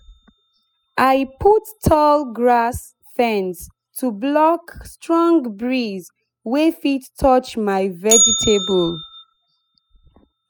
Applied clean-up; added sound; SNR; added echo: classical method spectral subtraction.